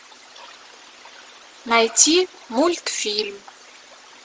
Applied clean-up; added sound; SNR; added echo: none; none; none; none.